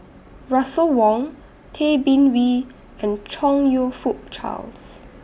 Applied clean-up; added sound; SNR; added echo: none; none; none; none.